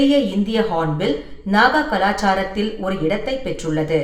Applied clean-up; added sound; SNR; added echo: none; none; none; reverberation time 0.6 s.